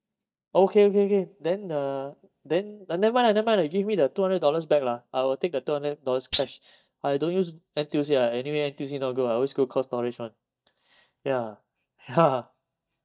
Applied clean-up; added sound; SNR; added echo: neural mask model DeepFilterNet 3.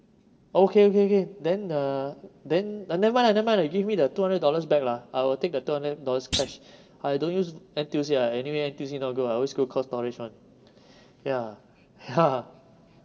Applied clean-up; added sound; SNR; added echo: none; Thump, thud; 10 dB; reverberation time 1.9 s.